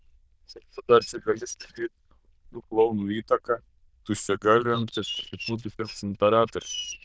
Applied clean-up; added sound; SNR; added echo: neural diffusion model UNIVERSE++.